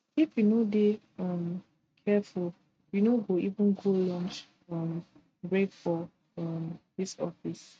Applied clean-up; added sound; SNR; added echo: neural mask model RNNoise.